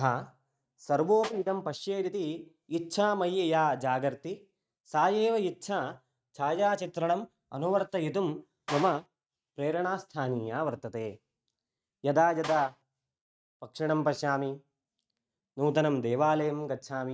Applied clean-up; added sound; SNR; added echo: neural mask model RNNoise.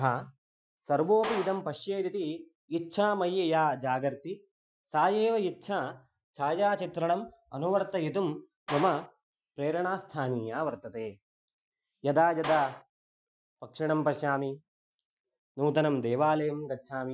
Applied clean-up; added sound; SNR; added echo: classical method Wiener filter.